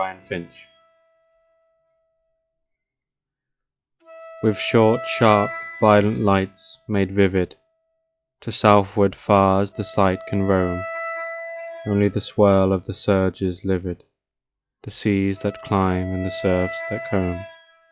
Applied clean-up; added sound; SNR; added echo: classical method log-MMSE.